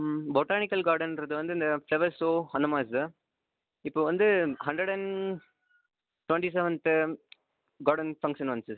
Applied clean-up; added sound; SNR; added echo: none; none; none; none.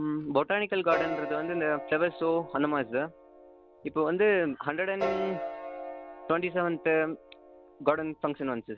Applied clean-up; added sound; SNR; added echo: none; Piano; 10 dB; none.